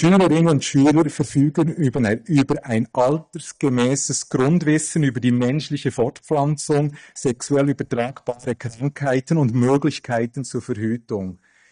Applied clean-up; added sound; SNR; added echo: neural mask model DeepFilterNet 3.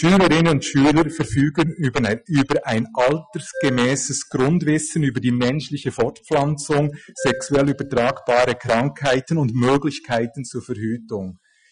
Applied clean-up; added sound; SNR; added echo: classical method Wiener filter.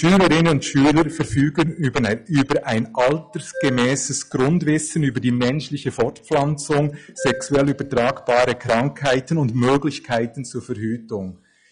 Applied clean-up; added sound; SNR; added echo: classical method log-MMSE.